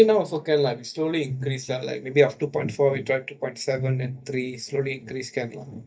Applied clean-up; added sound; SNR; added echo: neural mask model DeepFilterNet 3.